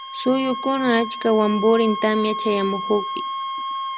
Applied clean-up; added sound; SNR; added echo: none; Wind instrument, woodwind instrument; 7 dB; none.